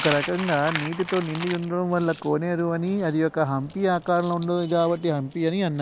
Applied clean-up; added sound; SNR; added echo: none; Coin (dropping); 12 dB; none.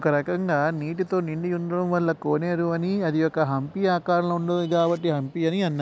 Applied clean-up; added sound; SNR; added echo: none; none; none; none.